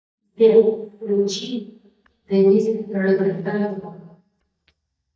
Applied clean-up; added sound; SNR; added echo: neural mask model DeepFilterNet 3.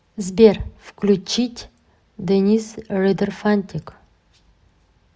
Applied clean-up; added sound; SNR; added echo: none; none; none; none.